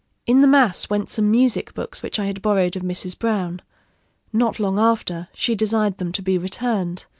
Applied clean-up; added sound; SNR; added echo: none; none; none; none.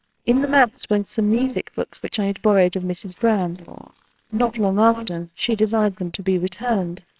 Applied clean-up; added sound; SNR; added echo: neural separator model SepFormer WHAMR!.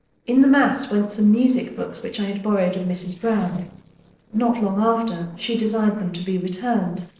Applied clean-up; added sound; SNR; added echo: neural separator model SepFormer DNS4.